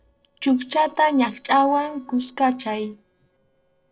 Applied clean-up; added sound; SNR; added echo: neural separator model SepFormer DNS4.